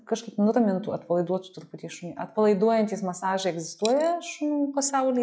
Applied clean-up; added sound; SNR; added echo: classical method log-MMSE.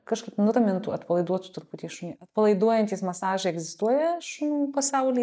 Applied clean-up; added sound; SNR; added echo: neural mask model DeepFilterNet 3.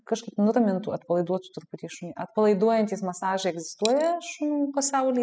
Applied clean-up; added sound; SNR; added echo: classical method spectral subtraction.